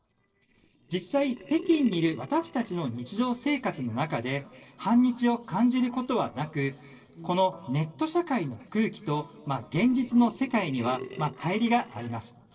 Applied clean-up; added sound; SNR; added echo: neural separator model SepFormer DNS4.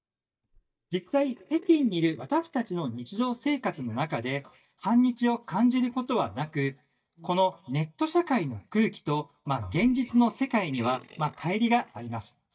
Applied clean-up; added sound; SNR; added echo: neural mask model DeepFilterNet 3.